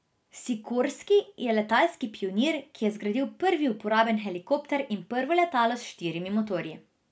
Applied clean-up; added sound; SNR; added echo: none; none; none; none.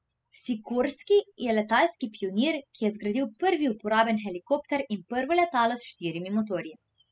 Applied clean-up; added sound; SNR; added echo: classical method spectral subtraction.